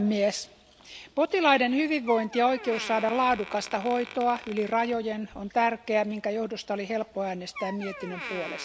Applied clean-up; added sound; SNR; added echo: none; Door; 16 dB; none.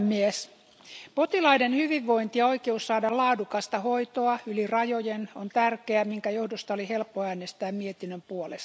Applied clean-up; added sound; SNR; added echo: none; none; none; none.